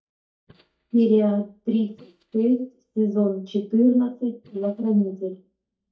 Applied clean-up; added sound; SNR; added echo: neural mask model DeepFilterNet 3.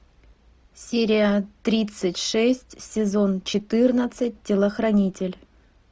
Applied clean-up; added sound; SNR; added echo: none; none; none; none.